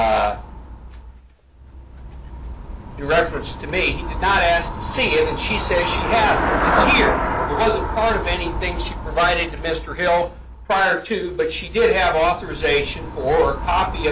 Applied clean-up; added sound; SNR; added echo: none; Traffic noise, roadway noise / Bicycle; 4 dB; none.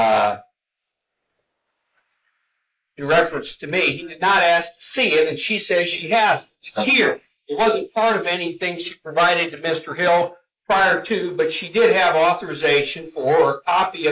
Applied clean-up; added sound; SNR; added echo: neural mask model Resemble Enhance denoiser.